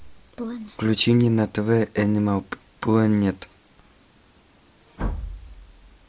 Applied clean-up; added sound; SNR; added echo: none; none; none; none.